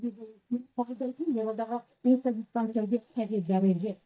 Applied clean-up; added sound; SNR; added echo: neural mask model DeepFilterNet 3.